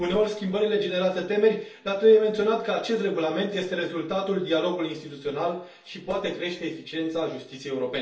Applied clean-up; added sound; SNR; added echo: none; none; none; reverberation time 0.4 s.